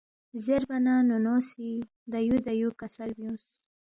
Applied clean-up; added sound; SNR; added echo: none; none; none; none.